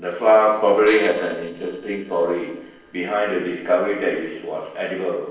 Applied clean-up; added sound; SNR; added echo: neural separator model SepFormer DNS4.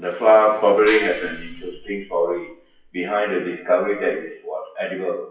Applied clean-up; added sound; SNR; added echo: classical method WPE with log-MMSE.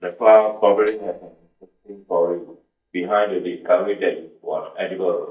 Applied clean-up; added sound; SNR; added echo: neural mask model DeepFilterNet 3.